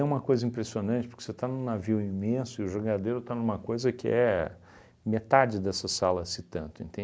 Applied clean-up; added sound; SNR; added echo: none; none; none; none.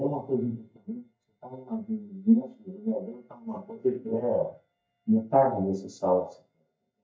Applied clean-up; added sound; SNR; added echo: neural mask model DeepFilterNet 3.